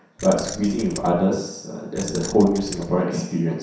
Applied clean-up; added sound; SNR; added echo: none; Keys jangling; 13 dB; reverberation time 0.7 s.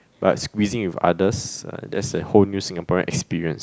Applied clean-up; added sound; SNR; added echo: none; none; none; none.